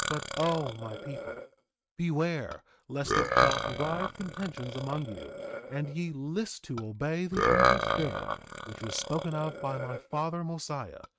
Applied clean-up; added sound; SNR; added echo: neural mask model RNNoise.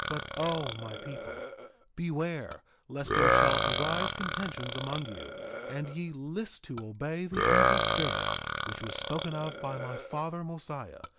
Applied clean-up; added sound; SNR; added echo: none; Burping, eructation; -4 dB; none.